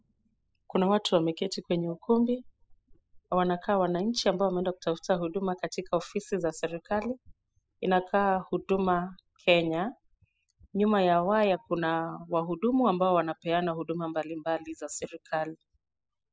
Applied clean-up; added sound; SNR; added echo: classical method spectral subtraction.